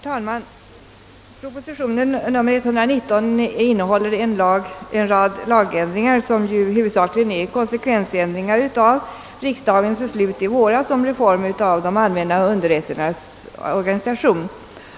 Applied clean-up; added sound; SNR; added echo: none; none; none; none.